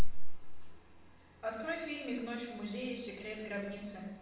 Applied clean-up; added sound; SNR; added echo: none; none; none; reverberation time 0.9 s.